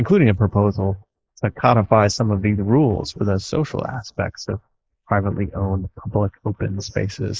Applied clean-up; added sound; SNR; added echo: neural mask model Resemble Enhance denoiser.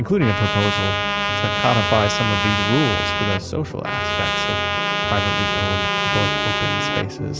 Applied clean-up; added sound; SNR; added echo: none; Trumpet; 0 dB; none.